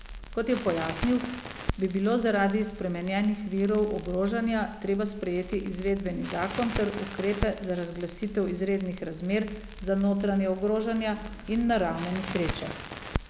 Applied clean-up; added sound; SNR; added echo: none; Crackle; 11 dB; none.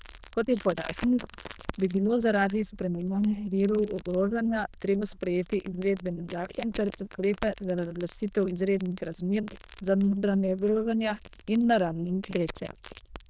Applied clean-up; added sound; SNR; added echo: neural diffusion model UNIVERSE++.